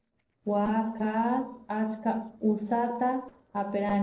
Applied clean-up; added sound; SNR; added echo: neural separator model SepFormer DNS4.